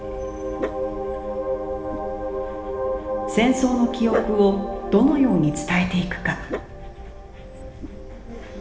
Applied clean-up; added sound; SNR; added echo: none; Dog; 11 dB; reverberation time 1.1 s.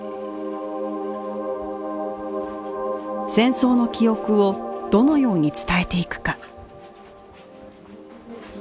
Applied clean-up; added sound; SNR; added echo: none; none; none; none.